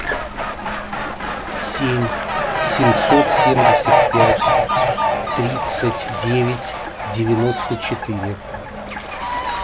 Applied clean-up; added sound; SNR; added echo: none; Fowl; -4 dB; none.